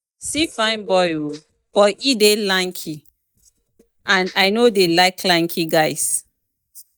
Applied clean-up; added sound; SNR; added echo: neural mask model DeepFilterNet 3.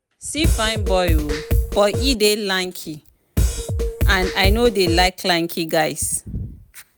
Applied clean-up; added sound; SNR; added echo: none; Drum kit; -1 dB; none.